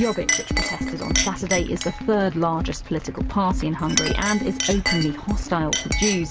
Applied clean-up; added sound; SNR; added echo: none; Chink, clink; 6 dB; none.